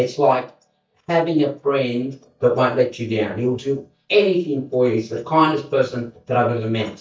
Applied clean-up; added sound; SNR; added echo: neural mask model DeepFilterNet 3.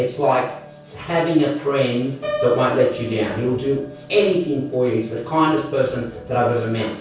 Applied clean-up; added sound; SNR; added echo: none; Piano; 15 dB; reverberation time 0.6 s.